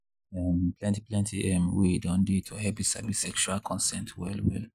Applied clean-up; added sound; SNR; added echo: neural mask model Resemble Enhance denoiser.